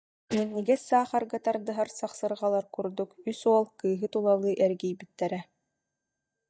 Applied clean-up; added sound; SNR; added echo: neural mask model DeepFilterNet 3.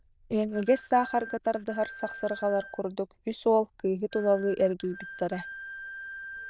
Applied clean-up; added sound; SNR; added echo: neural diffusion model UNIVERSE++.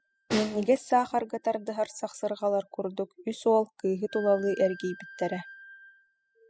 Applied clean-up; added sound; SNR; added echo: classical method spectral subtraction.